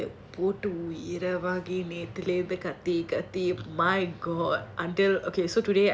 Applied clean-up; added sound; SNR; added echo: none; none; none; none.